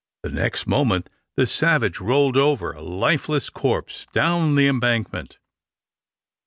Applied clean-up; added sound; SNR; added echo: none; none; none; none.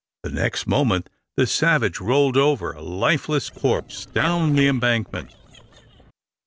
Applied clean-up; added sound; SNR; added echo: neural separator model SepFormer DNS4.